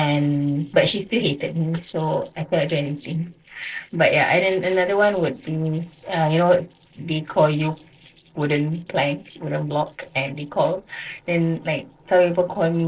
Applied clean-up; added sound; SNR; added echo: neural separator model SepFormer DNS4.